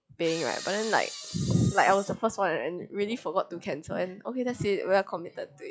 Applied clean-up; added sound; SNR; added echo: classical method log-MMSE.